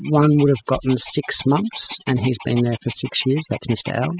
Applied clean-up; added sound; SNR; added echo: classical method spectral subtraction.